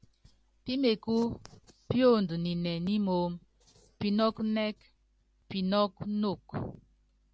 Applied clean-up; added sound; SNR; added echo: none; none; none; none.